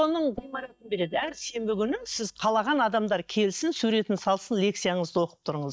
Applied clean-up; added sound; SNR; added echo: neural mask model DeepFilterNet 3.